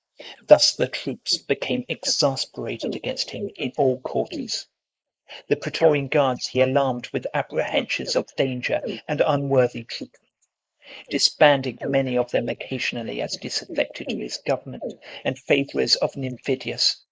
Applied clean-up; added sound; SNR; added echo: neural mask model Resemble Enhance denoiser.